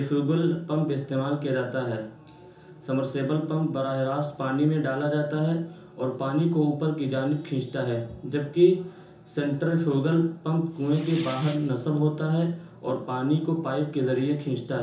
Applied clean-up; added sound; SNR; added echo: none; Fireworks; 15 dB; reverberation time 0.7 s.